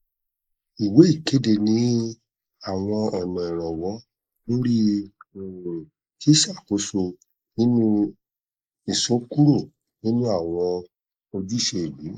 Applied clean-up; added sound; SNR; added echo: neural mask model Resemble Enhance denoiser.